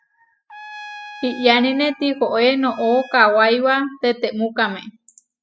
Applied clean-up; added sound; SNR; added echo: classical method spectral subtraction.